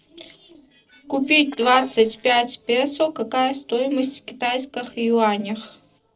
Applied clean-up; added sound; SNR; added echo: neural separator model SepFormer DNS4.